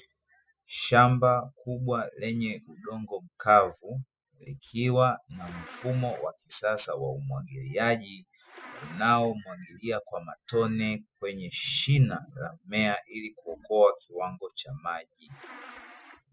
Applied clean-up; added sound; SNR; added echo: classical method spectral subtraction.